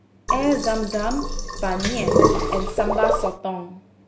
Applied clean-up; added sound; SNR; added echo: none; Sink (filling or washing); -4 dB; none.